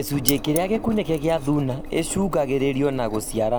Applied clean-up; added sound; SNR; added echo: none; Keys jangling + Engine; 9 dB; none.